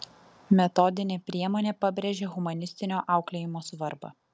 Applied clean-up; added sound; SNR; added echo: none; none; none; none.